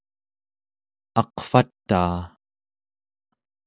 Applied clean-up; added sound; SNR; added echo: none; none; none; none.